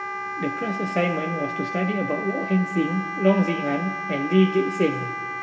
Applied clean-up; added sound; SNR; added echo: none; Wind instrument, woodwind instrument; 7 dB; reverberation time 1.8 s.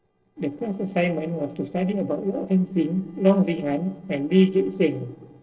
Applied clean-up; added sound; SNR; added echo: neural separator model SepFormer DNS4.